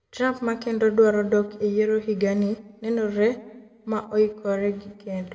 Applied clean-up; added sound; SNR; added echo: none; none; none; reverberation time 0.6 s.